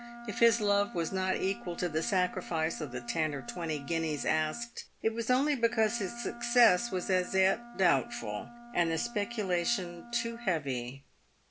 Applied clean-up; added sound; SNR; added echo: none; Wind instrument, woodwind instrument; 16 dB; none.